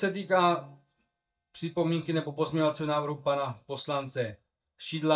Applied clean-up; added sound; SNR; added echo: neural mask model DeepFilterNet 3.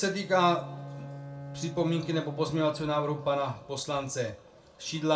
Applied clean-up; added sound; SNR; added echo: none; Bowed string instrument; 14 dB; reverberation time 0.3 s.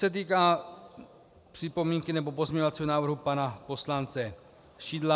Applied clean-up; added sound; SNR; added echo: none; none; none; none.